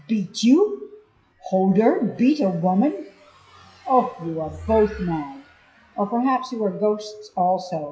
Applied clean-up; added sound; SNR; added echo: classical method WPE with log-MMSE.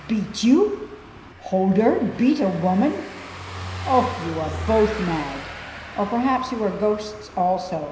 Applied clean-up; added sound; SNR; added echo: none; Car passing by / Engine; 13 dB; reverberation time 0.9 s.